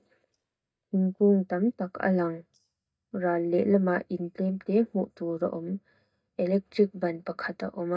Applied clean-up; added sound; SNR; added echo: neural mask model DeepFilterNet 3.